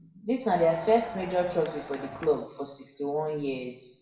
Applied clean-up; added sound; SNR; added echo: none; Crowd; 12 dB; reverberation time 0.6 s.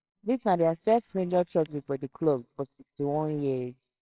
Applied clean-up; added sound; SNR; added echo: neural separator model SepFormer WHAMR!.